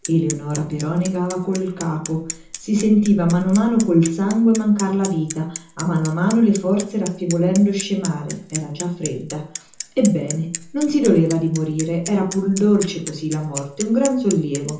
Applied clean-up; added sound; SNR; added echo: none; Bicycle; 15 dB; reverberation time 0.6 s.